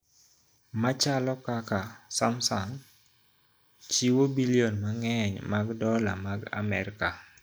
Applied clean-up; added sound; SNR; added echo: neural mask model Resemble Enhance denoiser.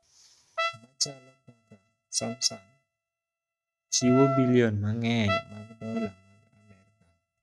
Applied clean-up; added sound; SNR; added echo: neural mask model RNNoise.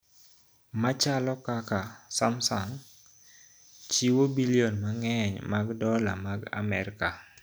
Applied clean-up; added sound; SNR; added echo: none; none; none; none.